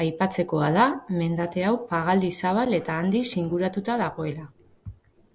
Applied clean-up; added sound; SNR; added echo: none; none; none; none.